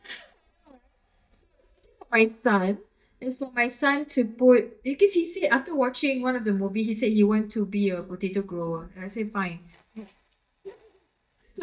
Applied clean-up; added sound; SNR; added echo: neural mask model DeepFilterNet 3.